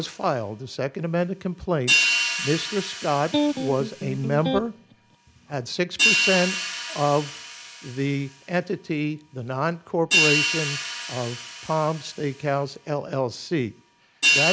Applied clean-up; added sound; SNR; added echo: none; Electric guitar + Hi-hat; 0 dB; none.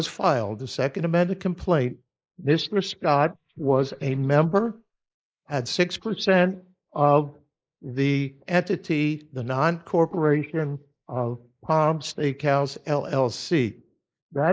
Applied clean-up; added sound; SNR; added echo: neural mask model Resemble Enhance denoiser.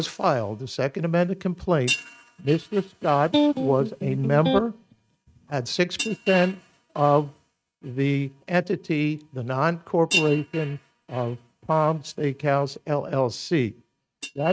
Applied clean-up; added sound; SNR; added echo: neural mask model RNNoise.